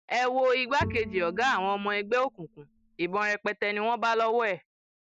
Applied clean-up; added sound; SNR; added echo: none; Bowed string instrument; 13 dB; none.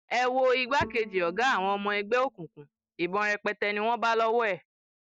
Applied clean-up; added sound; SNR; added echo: neural mask model DeepFilterNet 3.